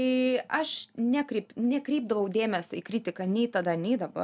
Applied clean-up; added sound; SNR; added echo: none; none; none; none.